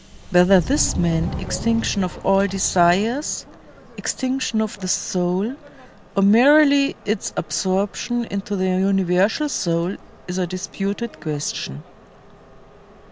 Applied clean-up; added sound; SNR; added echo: none; Subway, metro, underground; 14 dB; none.